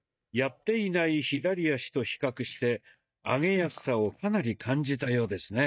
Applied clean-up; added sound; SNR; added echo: neural mask model DeepFilterNet 3.